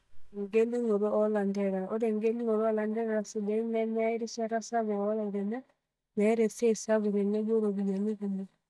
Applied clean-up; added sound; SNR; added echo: neural mask model DeepFilterNet 3.